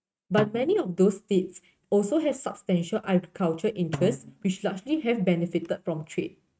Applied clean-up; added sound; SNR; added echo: neural mask model RNNoise.